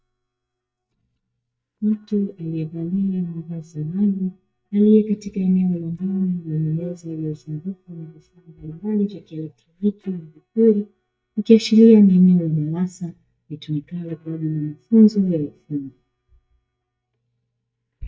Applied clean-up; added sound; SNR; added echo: neural mask model DeepFilterNet 3.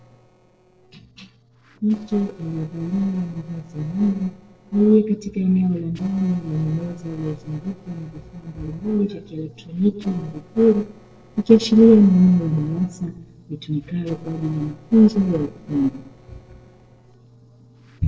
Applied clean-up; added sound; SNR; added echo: neural separator model SepFormer DNS4.